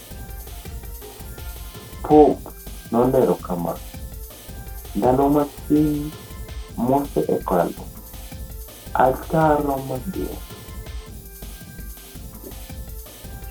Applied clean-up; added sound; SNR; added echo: none; Drum kit; 12 dB; none.